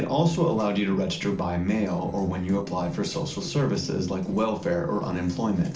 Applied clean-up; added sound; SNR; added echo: neural separator model SepFormer DNS4.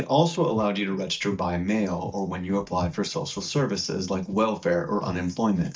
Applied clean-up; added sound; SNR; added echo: neural mask model DeepFilterNet 3.